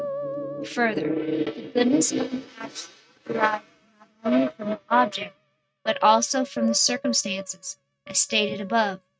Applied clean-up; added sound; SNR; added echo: neural mask model RNNoise.